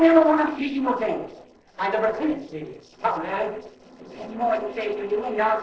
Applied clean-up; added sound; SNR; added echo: neural separator model SepFormer DNS4.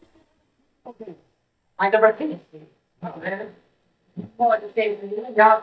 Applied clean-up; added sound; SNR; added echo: neural mask model DeepFilterNet 3.